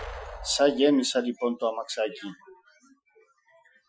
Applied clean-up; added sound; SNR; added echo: classical method Wiener filter.